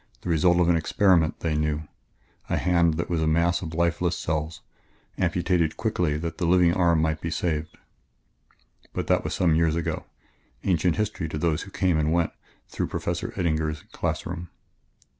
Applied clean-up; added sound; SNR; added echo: none; none; none; none.